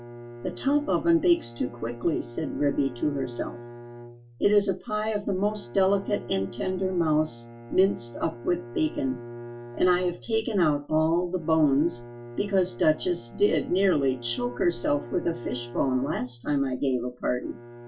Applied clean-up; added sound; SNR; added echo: none; Bowed string instrument; 16 dB; reverberation time 0.2 s.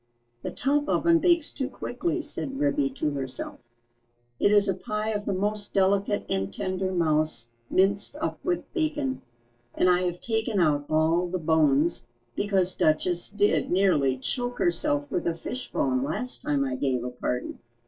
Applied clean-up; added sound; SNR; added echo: neural separator model SepFormer DNS4.